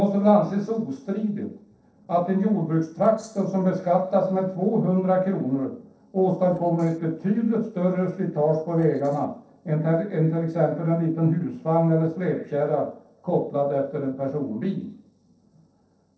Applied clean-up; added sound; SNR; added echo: neural separator model SepFormer DNS4.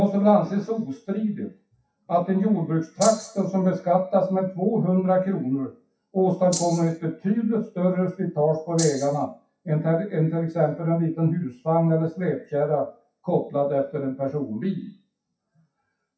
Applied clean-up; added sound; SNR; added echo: classical method WPE with log-MMSE.